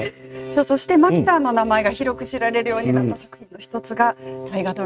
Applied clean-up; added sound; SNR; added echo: neural mask model RNNoise.